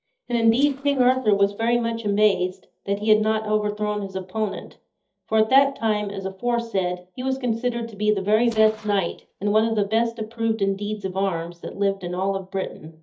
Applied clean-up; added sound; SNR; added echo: neural mask model DeepFilterNet 3.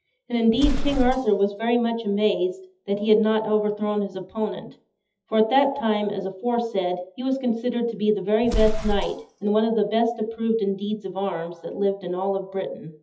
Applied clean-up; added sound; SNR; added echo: classical method WPE with log-MMSE.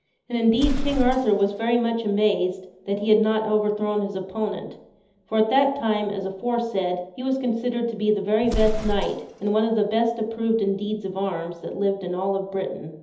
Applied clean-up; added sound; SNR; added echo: none; Explosion; 11 dB; reverberation time 1.2 s.